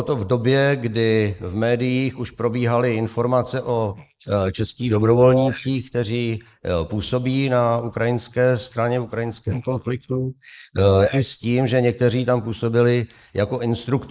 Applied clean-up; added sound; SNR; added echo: neural mask model Resemble Enhance denoiser.